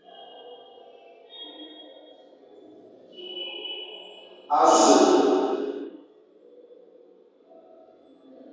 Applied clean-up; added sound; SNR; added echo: none; none; none; reverberation time 2.2 s.